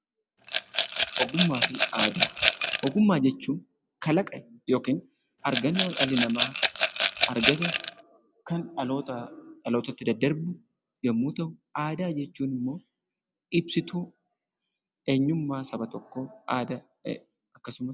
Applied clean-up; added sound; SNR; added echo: none; Rattle / Glass; -1 dB; none.